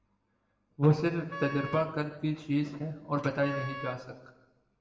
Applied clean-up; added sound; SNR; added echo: none; Wind instrument, woodwind instrument; 11 dB; reverberation time 1.0 s.